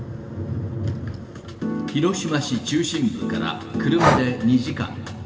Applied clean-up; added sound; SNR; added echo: none; Breathing; 5 dB; reverberation time 1.8 s.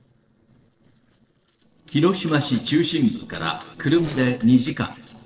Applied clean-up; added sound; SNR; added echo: neural separator model SepFormer DNS4.